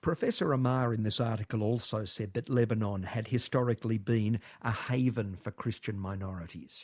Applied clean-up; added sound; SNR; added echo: none; none; none; none.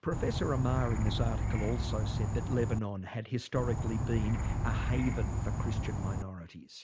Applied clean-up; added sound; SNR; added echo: none; Insect; -2 dB; none.